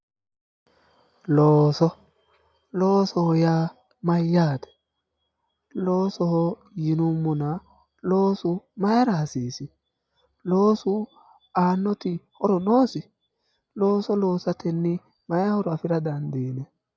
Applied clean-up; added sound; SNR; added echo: none; none; none; none.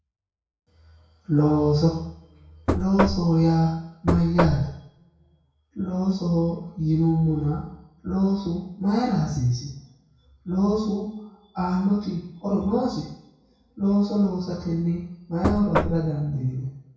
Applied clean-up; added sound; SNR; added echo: none; Knock; 2 dB; reverberation time 0.6 s.